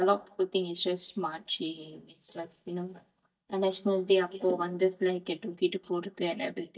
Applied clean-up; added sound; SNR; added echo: neural mask model DeepFilterNet 3.